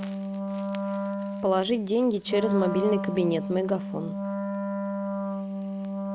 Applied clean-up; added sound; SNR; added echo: none; Wind instrument, woodwind instrument; 2 dB; none.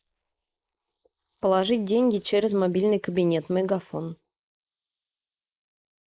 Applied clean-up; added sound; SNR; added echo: neural mask model Resemble Enhance denoiser.